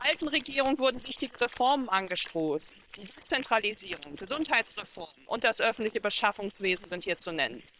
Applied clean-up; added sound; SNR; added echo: neural separator model SepFormer WHAM!.